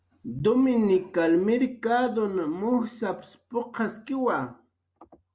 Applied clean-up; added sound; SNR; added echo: none; none; none; none.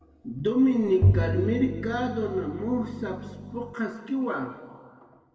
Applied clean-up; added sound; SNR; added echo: none; Bowed string instrument; 0 dB; reverberation time 1.6 s.